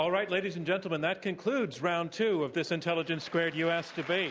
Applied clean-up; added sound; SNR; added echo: none; none; none; none.